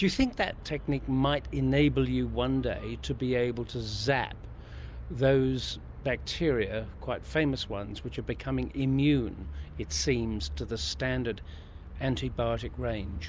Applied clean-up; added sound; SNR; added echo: none; none; none; none.